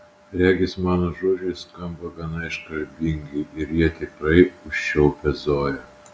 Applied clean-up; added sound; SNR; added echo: none; none; none; none.